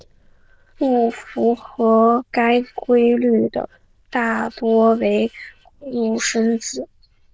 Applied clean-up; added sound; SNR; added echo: neural diffusion model UNIVERSE++.